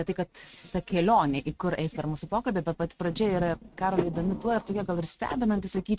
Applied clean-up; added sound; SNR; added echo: neural mask model RNNoise.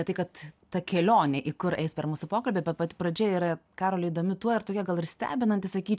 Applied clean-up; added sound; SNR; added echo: none; none; none; none.